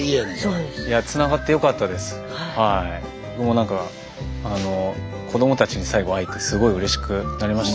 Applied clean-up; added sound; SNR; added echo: none; Wind instrument, woodwind instrument; 19 dB; none.